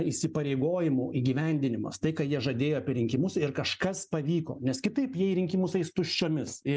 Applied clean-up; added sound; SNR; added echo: none; none; none; none.